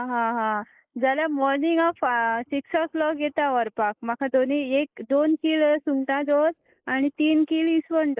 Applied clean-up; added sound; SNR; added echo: neural mask model Resemble Enhance denoiser.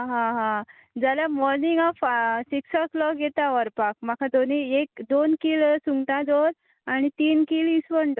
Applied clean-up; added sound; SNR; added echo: none; none; none; none.